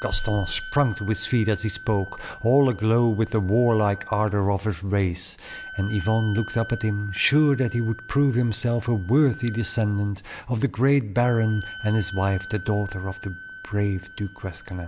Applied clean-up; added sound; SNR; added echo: none; Wind instrument, woodwind instrument; 17 dB; none.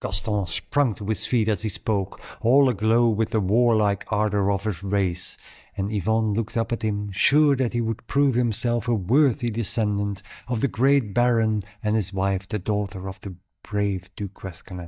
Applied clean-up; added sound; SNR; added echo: neural mask model DeepFilterNet 3.